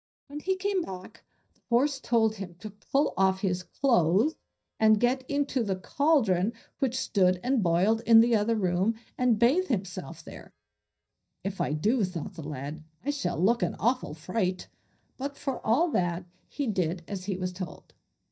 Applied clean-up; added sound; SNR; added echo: neural mask model DeepFilterNet 3.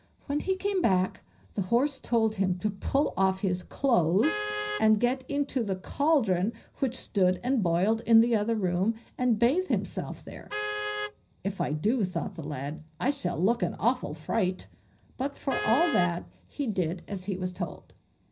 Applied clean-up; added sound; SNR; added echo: none; Vehicle horn, car horn, honking; 12 dB; reverberation time 0.4 s.